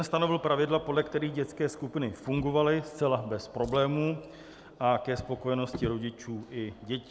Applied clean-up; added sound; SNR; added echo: none; Drawer open or close; 18 dB; none.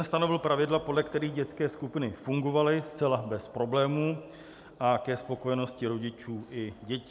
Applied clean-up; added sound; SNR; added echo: none; none; none; none.